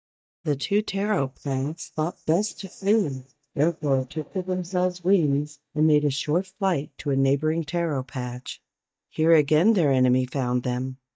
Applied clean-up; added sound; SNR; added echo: neural mask model DeepFilterNet 3.